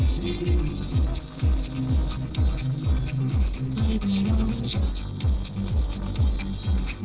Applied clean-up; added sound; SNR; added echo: neural separator model SepFormer DNS4.